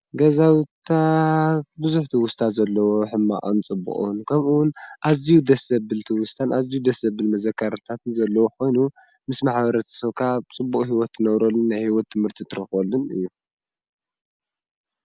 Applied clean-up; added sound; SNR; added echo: none; none; none; none.